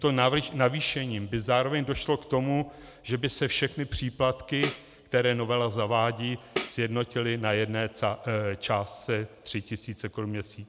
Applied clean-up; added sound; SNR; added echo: none; Tambourine; 3 dB; none.